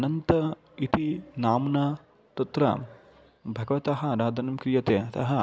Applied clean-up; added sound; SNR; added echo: none; none; none; none.